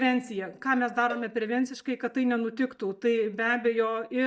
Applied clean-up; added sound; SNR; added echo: neural mask model DeepFilterNet 3.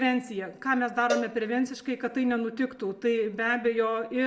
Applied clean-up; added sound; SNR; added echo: none; Cowbell; 11 dB; reverberation time 0.5 s.